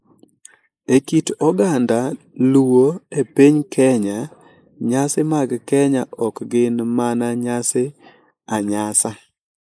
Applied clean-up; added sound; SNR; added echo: neural mask model Resemble Enhance denoiser.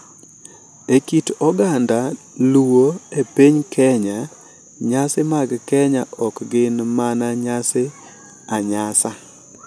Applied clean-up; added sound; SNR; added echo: none; none; none; none.